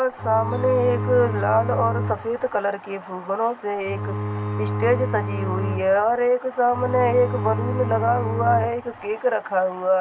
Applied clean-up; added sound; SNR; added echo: none; Bowed string instrument; 4 dB; none.